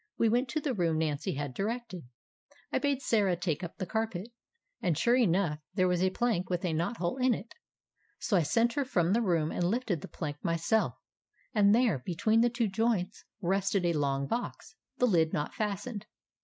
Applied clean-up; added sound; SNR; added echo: neural mask model Resemble Enhance denoiser.